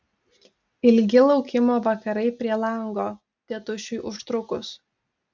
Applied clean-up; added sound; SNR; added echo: none; none; none; none.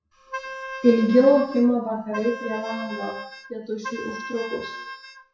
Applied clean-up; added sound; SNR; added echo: classical method WPE with log-MMSE.